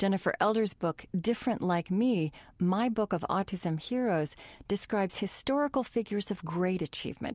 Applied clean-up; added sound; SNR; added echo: none; none; none; none.